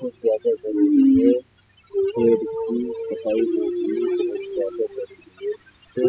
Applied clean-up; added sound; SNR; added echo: classical method spectral subtraction.